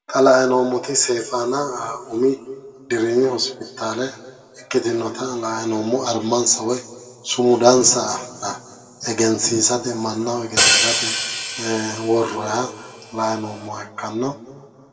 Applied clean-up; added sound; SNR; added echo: none; Hi-hat; 1 dB; reverberation time 1.5 s.